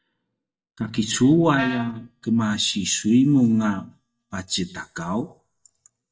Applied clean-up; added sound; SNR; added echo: neural mask model DeepFilterNet 3.